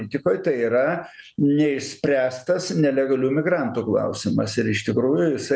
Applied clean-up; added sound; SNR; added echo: none; none; none; none.